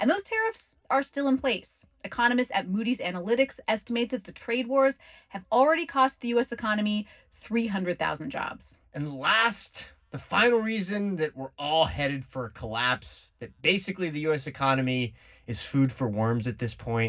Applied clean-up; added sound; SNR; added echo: none; none; none; reverberation time 0.4 s.